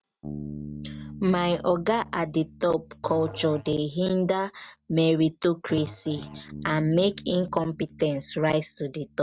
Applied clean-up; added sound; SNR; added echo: neural mask model RNNoise.